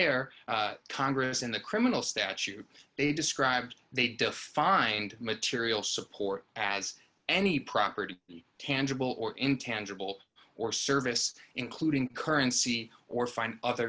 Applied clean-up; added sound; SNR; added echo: none; none; none; none.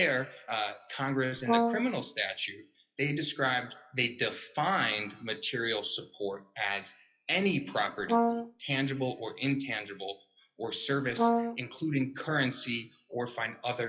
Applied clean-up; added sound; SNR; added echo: classical method WPE with log-MMSE.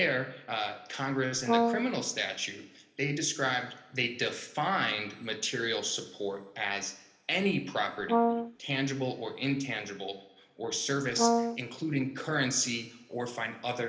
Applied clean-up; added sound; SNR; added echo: none; Brass instrument; -4 dB; reverberation time 0.8 s.